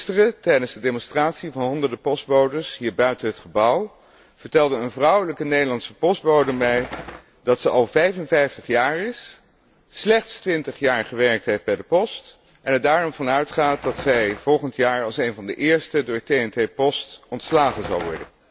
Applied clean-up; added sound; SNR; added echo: none; Bird; 13 dB; none.